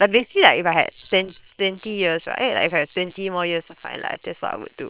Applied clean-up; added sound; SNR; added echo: neural separator model SepFormer WHAM!.